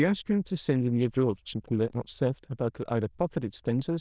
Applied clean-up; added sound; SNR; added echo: neural diffusion model UNIVERSE++.